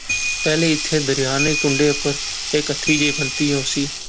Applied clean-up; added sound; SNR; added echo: none; Sink (filling or washing) + Ringtone / Bell; 3 dB; none.